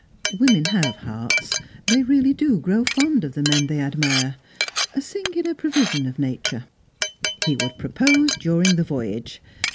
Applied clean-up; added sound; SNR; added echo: none; Glass; 6 dB; none.